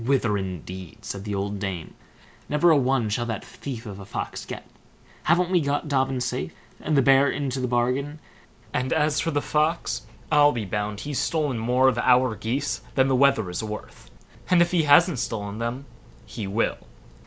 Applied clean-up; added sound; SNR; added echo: none; none; none; none.